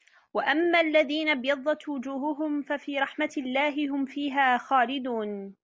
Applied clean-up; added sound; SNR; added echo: none; none; none; none.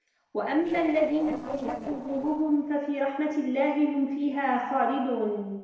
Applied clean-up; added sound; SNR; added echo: neural separator model SepFormer DNS4.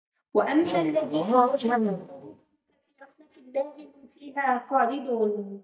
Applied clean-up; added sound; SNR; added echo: neural mask model DeepFilterNet 3.